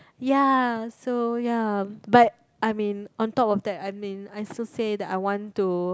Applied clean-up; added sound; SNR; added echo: none; none; none; none.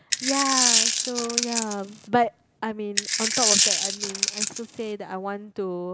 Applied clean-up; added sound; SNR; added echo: none; Coin (dropping); -4 dB; none.